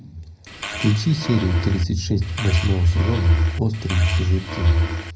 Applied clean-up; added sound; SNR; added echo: none; Fart; 12 dB; reverberation time 0.4 s.